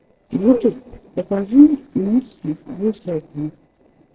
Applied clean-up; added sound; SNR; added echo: neural separator model SepFormer DNS4.